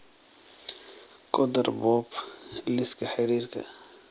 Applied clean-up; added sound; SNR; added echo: none; none; none; none.